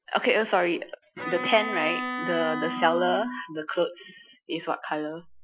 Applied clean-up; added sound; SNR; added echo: classical method Wiener filter.